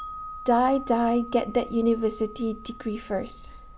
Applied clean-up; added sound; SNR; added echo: none; Wind chime; 16 dB; none.